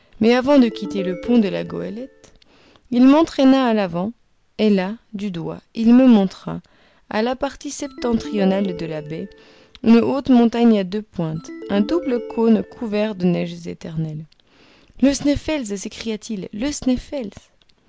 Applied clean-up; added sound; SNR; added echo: none; Ringtone; 14 dB; none.